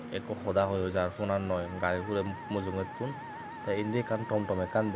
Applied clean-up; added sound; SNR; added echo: none; Musical instrument; 13 dB; none.